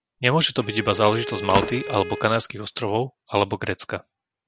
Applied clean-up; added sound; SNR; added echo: none; Slam + Bowed string instrument; 9 dB; none.